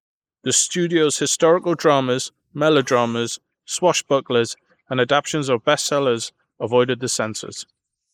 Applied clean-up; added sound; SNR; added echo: neural mask model Resemble Enhance denoiser.